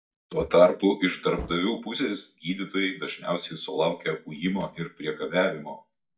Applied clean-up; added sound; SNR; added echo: neural mask model DeepFilterNet 3.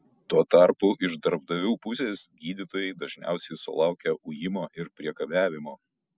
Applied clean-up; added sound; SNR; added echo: none; none; none; none.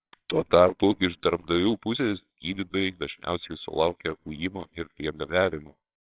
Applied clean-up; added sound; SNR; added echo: neural separator model SepFormer WHAMR!.